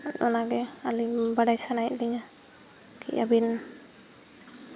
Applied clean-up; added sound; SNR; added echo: none; none; none; none.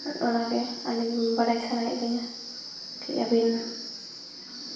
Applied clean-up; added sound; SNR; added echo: none; none; none; reverberation time 0.8 s.